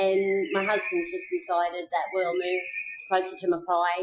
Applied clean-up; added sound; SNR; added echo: classical method Wiener filter.